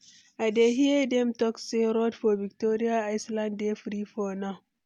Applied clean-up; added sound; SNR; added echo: none; none; none; none.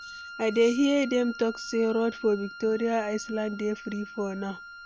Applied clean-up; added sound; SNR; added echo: none; Wind instrument, woodwind instrument; 15 dB; none.